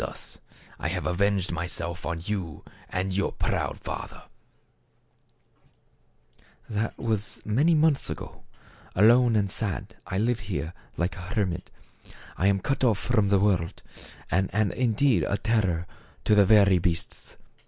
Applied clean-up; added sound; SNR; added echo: none; none; none; none.